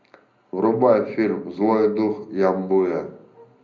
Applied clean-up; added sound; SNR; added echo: none; none; none; reverberation time 0.5 s.